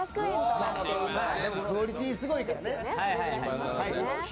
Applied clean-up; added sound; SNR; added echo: none; none; none; none.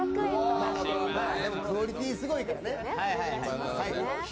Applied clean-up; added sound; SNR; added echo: none; Guitar; 7 dB; none.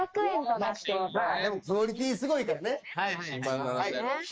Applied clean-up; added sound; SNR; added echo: neural mask model Resemble Enhance denoiser.